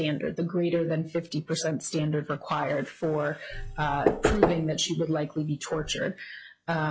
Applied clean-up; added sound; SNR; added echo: classical method log-MMSE.